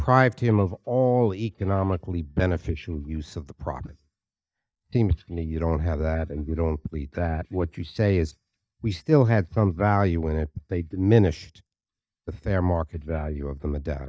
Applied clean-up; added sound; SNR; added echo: neural mask model DeepFilterNet 3.